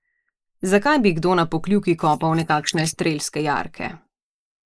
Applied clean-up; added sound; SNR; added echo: neural mask model Resemble Enhance denoiser.